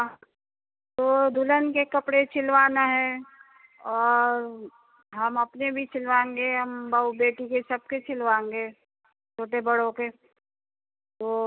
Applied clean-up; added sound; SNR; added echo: none; none; none; none.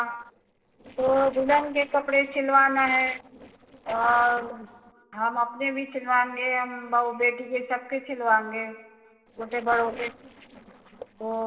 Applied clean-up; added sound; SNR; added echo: neural separator model SepFormer DNS4.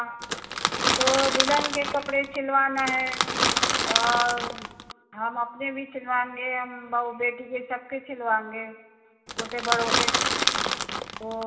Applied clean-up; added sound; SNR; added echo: none; Crackle / Crushing; -3 dB; reverberation time 1.5 s.